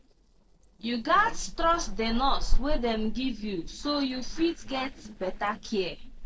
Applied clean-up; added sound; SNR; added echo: neural separator model SepFormer DNS4.